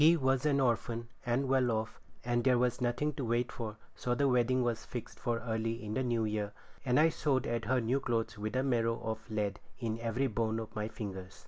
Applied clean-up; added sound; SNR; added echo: none; none; none; none.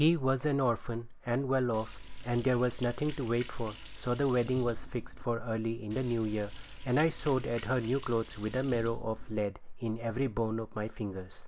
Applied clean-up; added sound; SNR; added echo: none; Liquid; 12 dB; none.